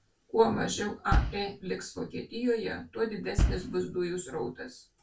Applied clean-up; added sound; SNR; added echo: none; Bass drum; -1 dB; reverberation time 0.1 s.